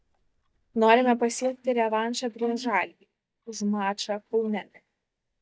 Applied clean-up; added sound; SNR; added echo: neural mask model DeepFilterNet 3.